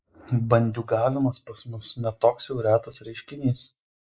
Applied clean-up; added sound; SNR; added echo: neural mask model Resemble Enhance denoiser.